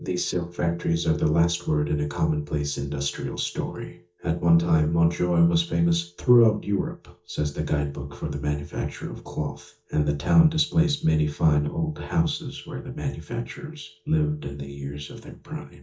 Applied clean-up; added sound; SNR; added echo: neural mask model DeepFilterNet 3.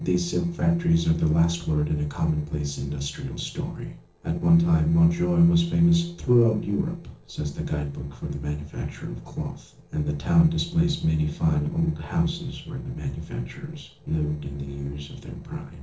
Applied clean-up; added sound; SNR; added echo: neural separator model SepFormer DNS4.